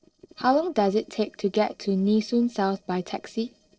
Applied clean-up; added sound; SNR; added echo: neural separator model SepFormer DNS4.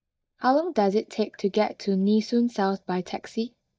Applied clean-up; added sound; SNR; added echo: neural mask model DeepFilterNet 3.